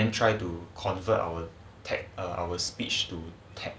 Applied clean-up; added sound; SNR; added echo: none; none; none; none.